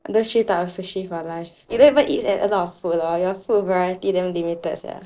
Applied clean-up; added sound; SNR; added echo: neural separator model SepFormer DNS4.